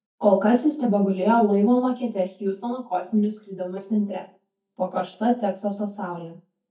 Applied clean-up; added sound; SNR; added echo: neural mask model DeepFilterNet 3.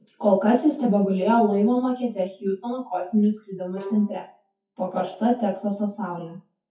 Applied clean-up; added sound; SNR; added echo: classical method WPE with log-MMSE.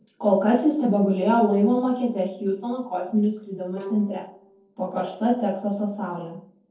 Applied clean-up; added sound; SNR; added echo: neural separator model SepFormer DNS4.